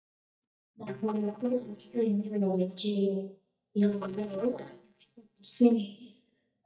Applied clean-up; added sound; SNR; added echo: neural mask model DeepFilterNet 3.